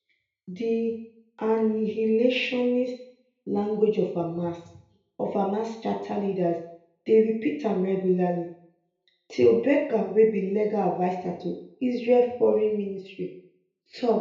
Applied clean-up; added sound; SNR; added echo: none; none; none; reverberation time 0.5 s.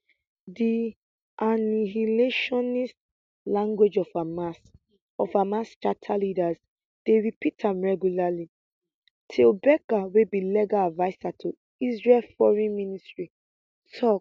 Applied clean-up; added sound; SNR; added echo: none; none; none; none.